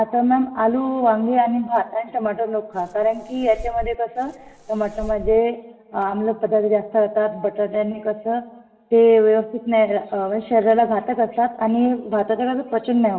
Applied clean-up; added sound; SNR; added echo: none; Fireworks; 15 dB; reverberation time 2.4 s.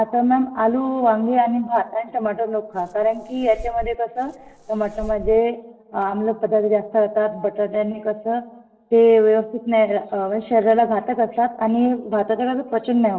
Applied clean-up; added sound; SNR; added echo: neural separator model SepFormer DNS4.